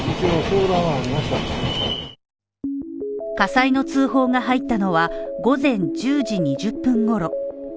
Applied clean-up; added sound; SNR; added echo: none; none; none; none.